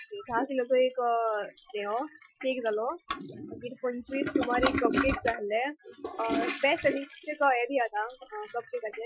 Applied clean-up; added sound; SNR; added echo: classical method Wiener filter.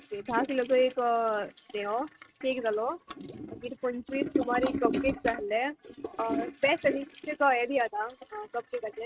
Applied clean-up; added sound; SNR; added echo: neural mask model RNNoise.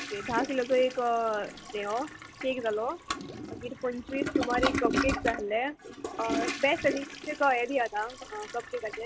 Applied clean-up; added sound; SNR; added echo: none; Toilet flush; 5 dB; none.